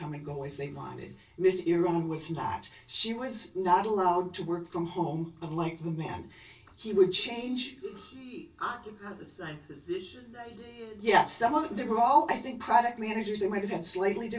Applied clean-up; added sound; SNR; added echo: none; none; none; reverberation time 0.1 s.